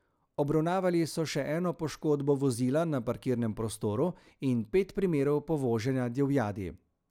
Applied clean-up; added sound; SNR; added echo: none; none; none; none.